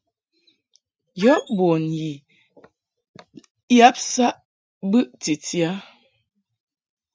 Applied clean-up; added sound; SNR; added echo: neural mask model RNNoise.